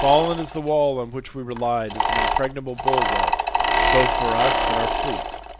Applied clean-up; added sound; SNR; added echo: none; Mechanisms; -1 dB; none.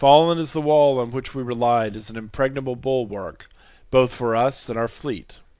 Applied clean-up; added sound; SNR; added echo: none; none; none; none.